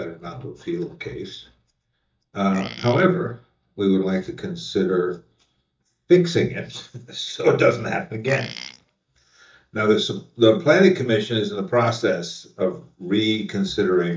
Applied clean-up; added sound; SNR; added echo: neural mask model DeepFilterNet 3.